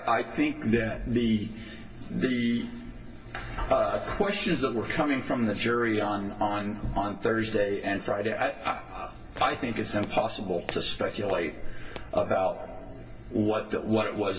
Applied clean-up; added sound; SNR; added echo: none; Walk, footsteps; 15 dB; reverberation time 0.2 s.